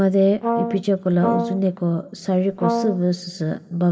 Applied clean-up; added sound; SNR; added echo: none; Brass instrument; 4 dB; reverberation time 1.4 s.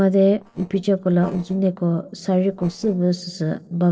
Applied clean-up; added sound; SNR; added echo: neural separator model SepFormer DNS4.